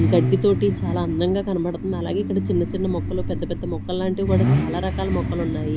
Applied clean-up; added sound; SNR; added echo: none; Idling / Accelerating, revving, vroom / Car; 1 dB; none.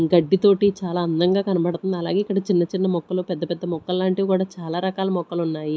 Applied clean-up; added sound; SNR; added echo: none; none; none; none.